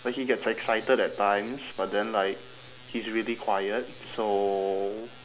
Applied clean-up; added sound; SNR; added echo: none; none; none; none.